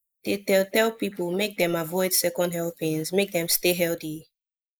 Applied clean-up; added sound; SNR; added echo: neural mask model Resemble Enhance denoiser.